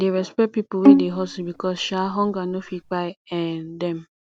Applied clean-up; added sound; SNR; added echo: none; Bowed string instrument; -3 dB; none.